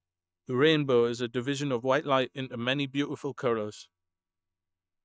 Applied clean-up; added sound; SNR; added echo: neural mask model DeepFilterNet 3.